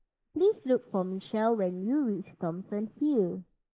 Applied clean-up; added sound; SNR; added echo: neural mask model Resemble Enhance denoiser.